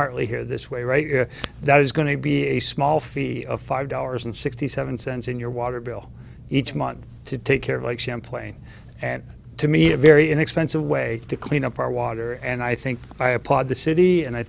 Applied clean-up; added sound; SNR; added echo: none; none; none; none.